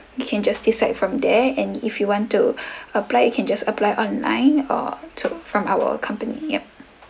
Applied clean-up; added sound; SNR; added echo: none; none; none; none.